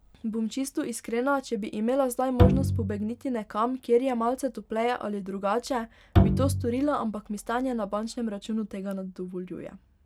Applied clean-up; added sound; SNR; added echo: none; Bowed string instrument; -3 dB; none.